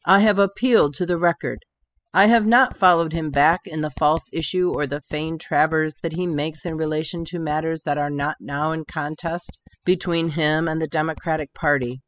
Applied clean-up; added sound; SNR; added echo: classical method spectral subtraction.